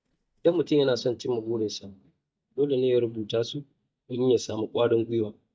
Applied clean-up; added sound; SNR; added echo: neural mask model DeepFilterNet 3.